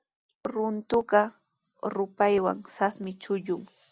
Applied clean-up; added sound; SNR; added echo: none; none; none; none.